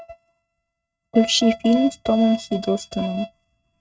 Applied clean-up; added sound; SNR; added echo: neural mask model RNNoise.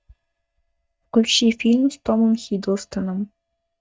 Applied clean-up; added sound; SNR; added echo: neural mask model DeepFilterNet 3.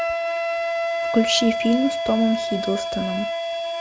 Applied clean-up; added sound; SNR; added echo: none; Wind instrument, woodwind instrument; 1 dB; none.